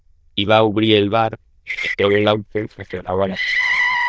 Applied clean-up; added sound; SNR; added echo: neural diffusion model UNIVERSE++.